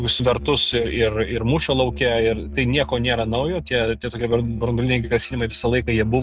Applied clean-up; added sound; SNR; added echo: neural mask model RNNoise.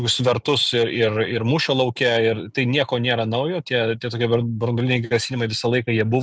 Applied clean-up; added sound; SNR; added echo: none; none; none; none.